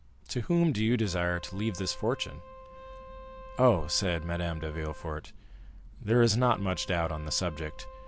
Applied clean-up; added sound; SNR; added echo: none; Wind instrument, woodwind instrument; 20 dB; none.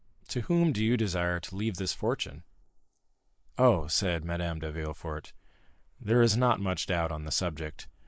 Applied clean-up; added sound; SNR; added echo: neural mask model Resemble Enhance denoiser.